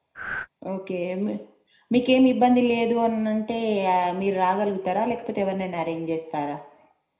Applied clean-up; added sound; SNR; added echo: none; Breathing; 8 dB; reverberation time 0.5 s.